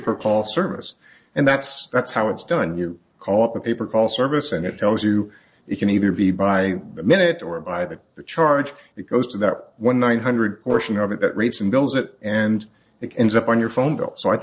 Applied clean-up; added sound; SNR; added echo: neural separator model SepFormer DNS4.